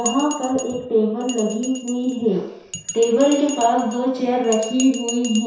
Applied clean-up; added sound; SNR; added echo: none; Bell; 13 dB; reverberation time 0.7 s.